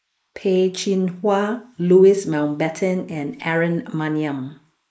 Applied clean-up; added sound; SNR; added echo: neural mask model Resemble Enhance denoiser.